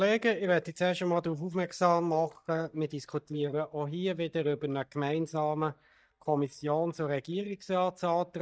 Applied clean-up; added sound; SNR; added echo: neural mask model DeepFilterNet 3.